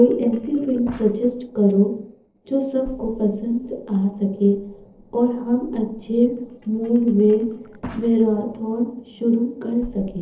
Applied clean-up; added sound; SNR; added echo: neural separator model SepFormer DNS4.